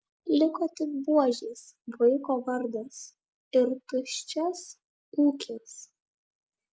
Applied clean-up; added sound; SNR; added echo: none; none; none; none.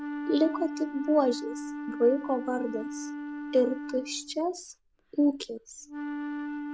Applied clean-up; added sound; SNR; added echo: none; Wind instrument, woodwind instrument; 8 dB; none.